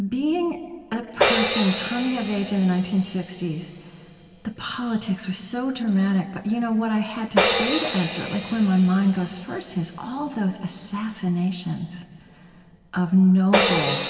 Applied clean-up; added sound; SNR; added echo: none; Crash cymbal; -1 dB; reverberation time 2.6 s.